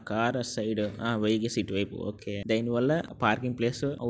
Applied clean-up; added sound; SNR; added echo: none; none; none; none.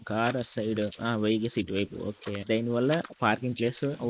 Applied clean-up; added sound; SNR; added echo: neural mask model Resemble Enhance denoiser.